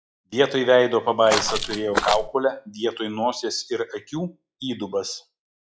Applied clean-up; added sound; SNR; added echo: classical method log-MMSE.